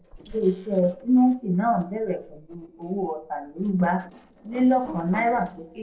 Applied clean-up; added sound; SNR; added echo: neural separator model SepFormer DNS4.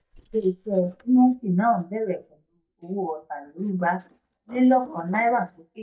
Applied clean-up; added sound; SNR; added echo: neural mask model DeepFilterNet 3.